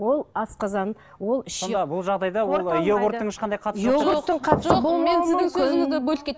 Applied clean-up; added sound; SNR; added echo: none; Knock / Wood; 1 dB; none.